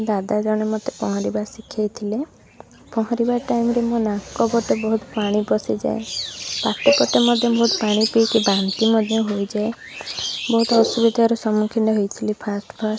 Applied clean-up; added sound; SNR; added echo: none; none; none; none.